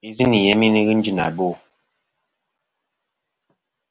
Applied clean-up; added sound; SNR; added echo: none; none; none; none.